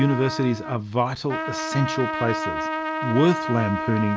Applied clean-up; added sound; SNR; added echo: none; Trumpet; 5 dB; none.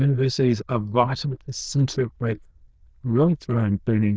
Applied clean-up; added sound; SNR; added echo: neural diffusion model UNIVERSE++.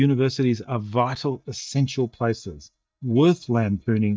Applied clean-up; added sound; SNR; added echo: neural mask model DeepFilterNet 3.